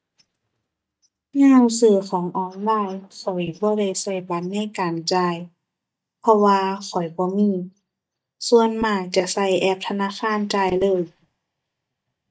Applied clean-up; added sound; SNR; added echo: neural mask model DeepFilterNet 3.